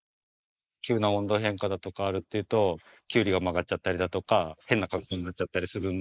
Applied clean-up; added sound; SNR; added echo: neural mask model Resemble Enhance denoiser.